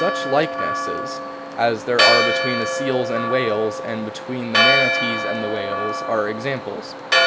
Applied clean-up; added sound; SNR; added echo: none; Church bell; -2 dB; none.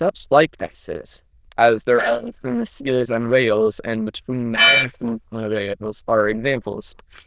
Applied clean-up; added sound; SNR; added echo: neural diffusion model UNIVERSE++.